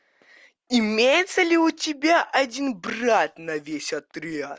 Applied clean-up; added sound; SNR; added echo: none; none; none; none.